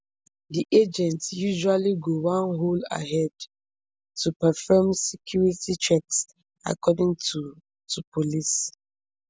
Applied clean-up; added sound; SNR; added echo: none; none; none; none.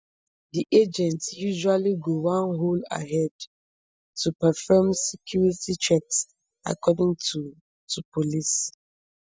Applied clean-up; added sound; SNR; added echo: neural mask model DeepFilterNet 3.